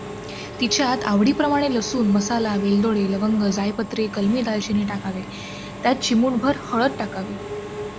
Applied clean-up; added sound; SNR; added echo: none; Engine / Mechanisms; 11 dB; none.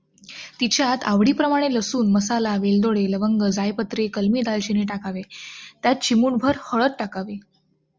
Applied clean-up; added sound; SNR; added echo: none; none; none; none.